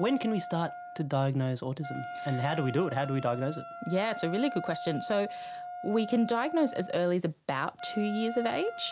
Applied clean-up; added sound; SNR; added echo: none; Wind instrument, woodwind instrument; 10 dB; none.